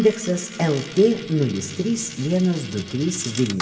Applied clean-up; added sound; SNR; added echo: none; Coin (dropping); 15 dB; reverberation time 1.4 s.